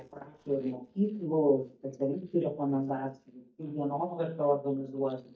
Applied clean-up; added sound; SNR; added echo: neural mask model DeepFilterNet 3.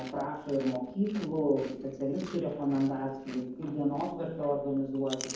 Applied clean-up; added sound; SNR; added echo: none; Chewing, mastication; 17 dB; reverberation time 1.2 s.